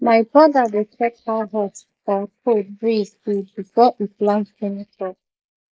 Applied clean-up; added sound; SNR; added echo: neural mask model Resemble Enhance denoiser.